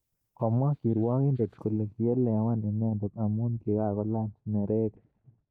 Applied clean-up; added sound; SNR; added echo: neural mask model DeepFilterNet 3.